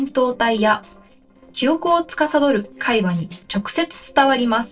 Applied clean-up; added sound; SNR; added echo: neural separator model SepFormer DNS4.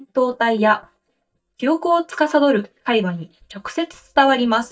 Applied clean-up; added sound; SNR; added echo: neural mask model DeepFilterNet 3.